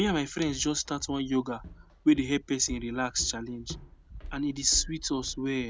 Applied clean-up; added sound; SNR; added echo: none; Walk, footsteps; 14 dB; none.